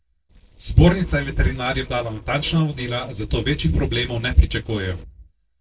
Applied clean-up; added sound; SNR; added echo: neural separator model SepFormer DNS4.